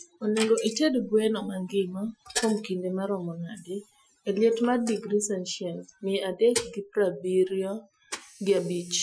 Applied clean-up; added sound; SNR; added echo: classical method Wiener filter.